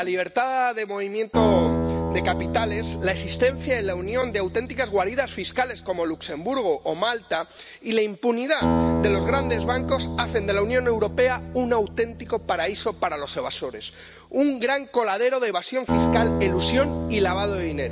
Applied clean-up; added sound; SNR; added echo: none; Acoustic guitar; 4 dB; none.